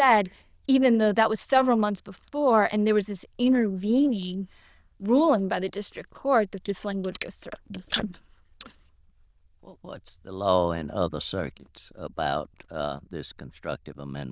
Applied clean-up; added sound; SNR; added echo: neural diffusion model UNIVERSE++.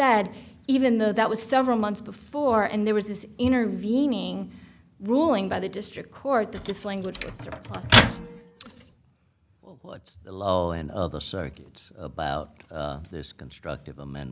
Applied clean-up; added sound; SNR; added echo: none; Microwave oven; -2 dB; none.